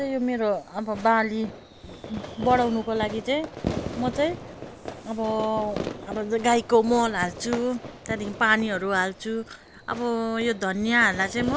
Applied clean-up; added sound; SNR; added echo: none; Fireworks; 11 dB; none.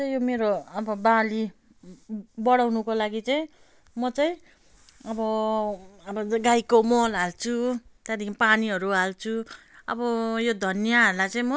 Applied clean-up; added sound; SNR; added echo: none; none; none; none.